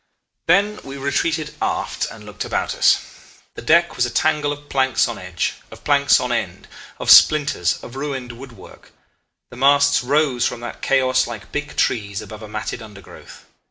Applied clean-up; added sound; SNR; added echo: none; none; none; none.